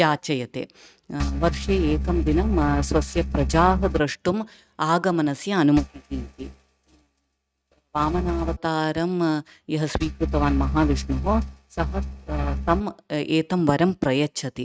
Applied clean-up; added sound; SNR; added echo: neural mask model RNNoise.